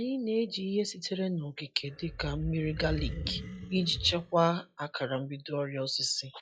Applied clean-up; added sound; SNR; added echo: classical method log-MMSE.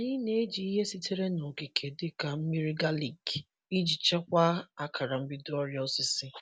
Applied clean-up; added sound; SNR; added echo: none; none; none; none.